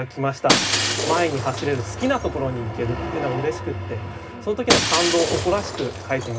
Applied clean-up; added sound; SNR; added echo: none; Shatter; 2 dB; reverberation time 0.4 s.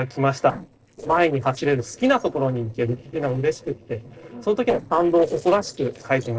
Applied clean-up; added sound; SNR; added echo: neural separator model SepFormer DNS4.